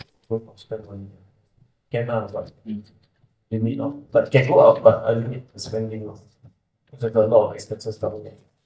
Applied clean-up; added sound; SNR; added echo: neural mask model DeepFilterNet 3.